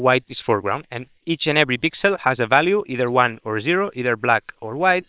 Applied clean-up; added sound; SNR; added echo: neural separator model SepFormer WHAM!.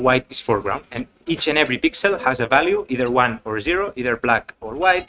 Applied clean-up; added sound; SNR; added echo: neural mask model RNNoise.